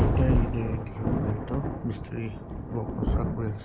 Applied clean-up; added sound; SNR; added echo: none; Thunder; -4 dB; none.